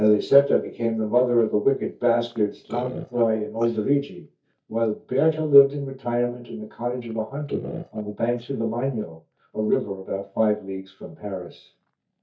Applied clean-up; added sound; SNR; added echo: neural mask model DeepFilterNet 3.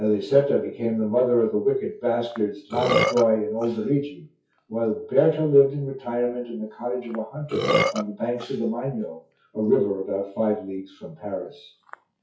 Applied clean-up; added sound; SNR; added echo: classical method WPE with log-MMSE.